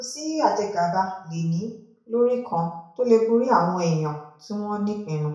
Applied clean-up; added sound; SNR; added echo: none; none; none; reverberation time 0.6 s.